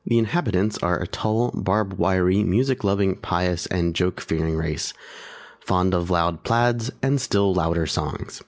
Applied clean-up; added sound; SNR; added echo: none; none; none; none.